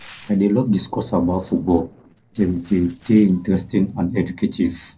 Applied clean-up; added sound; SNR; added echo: neural separator model SepFormer DNS4.